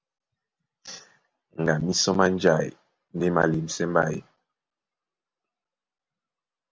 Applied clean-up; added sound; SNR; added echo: none; none; none; none.